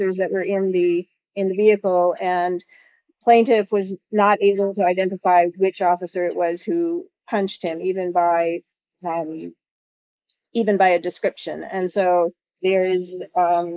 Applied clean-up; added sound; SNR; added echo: neural mask model Resemble Enhance denoiser.